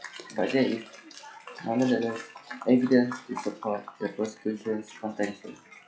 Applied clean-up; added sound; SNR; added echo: classical method log-MMSE.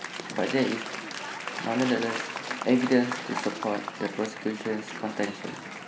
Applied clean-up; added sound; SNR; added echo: none; Applause / Crowd; 7 dB; none.